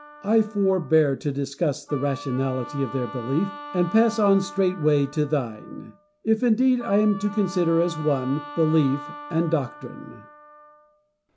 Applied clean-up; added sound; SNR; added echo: none; Wind instrument, woodwind instrument; 16 dB; none.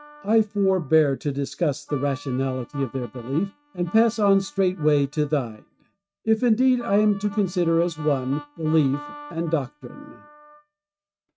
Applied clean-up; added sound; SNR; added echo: neural mask model RNNoise.